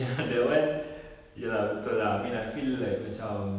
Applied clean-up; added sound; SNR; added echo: none; none; none; none.